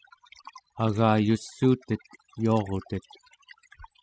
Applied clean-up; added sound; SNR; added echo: classical method spectral subtraction.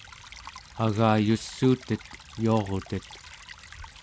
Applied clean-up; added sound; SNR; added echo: none; Stream / Trickle, dribble; 18 dB; none.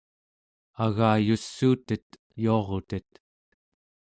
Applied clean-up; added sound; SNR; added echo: none; none; none; none.